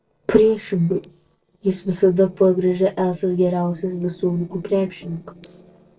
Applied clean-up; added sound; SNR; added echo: neural separator model SepFormer DNS4.